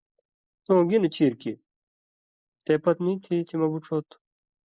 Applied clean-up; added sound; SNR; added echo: neural mask model Resemble Enhance denoiser.